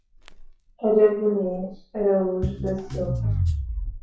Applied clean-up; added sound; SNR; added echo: classical method WPE with log-MMSE.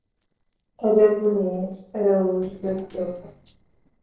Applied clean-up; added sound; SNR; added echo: neural separator model SepFormer DNS4.